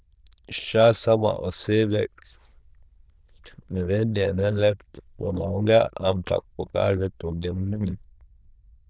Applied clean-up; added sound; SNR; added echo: neural diffusion model UNIVERSE++.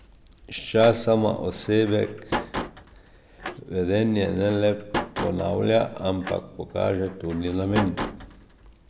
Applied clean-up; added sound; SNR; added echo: none; Slam; 10 dB; none.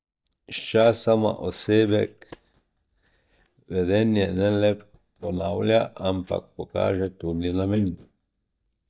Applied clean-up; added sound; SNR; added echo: neural mask model DeepFilterNet 3.